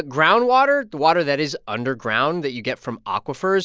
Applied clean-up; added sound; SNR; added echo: none; none; none; none.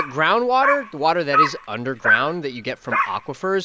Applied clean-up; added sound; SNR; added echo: none; Dog; 2 dB; none.